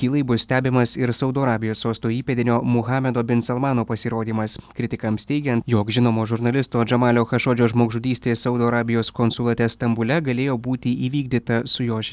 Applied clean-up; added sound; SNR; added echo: none; none; none; none.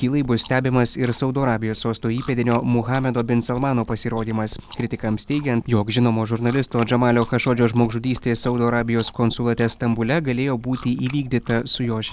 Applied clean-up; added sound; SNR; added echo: none; Chewing, mastication; 19 dB; none.